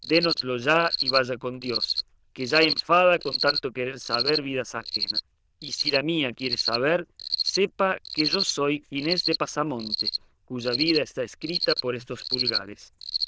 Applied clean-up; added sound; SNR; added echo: neural diffusion model UNIVERSE++.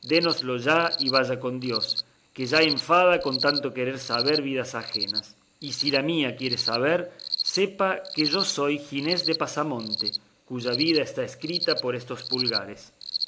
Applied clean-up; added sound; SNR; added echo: none; Cricket; 5 dB; none.